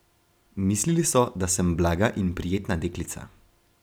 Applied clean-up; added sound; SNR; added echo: none; none; none; none.